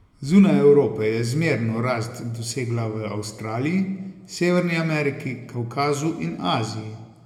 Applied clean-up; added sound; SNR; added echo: none; none; none; reverberation time 0.9 s.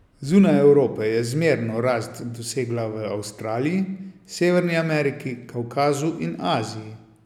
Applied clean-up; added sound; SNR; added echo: none; none; none; none.